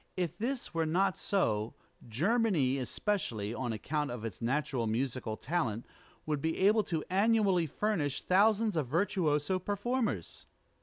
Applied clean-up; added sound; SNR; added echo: none; none; none; none.